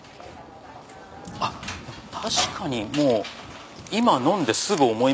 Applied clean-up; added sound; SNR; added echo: none; Thunder; 19 dB; none.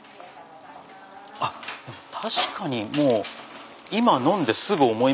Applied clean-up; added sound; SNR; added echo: none; none; none; none.